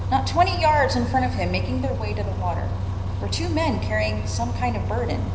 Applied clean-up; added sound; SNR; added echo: none; Bus; 1 dB; reverberation time 0.9 s.